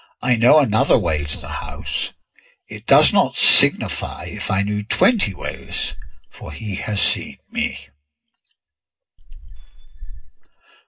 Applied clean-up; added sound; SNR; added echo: neural separator model SepFormer DNS4.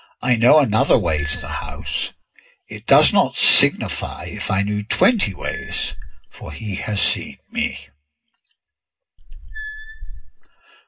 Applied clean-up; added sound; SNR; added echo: none; Squeak / Screech; 8 dB; reverberation time 0.2 s.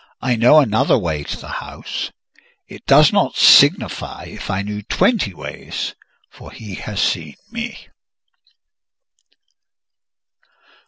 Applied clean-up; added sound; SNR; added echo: none; none; none; none.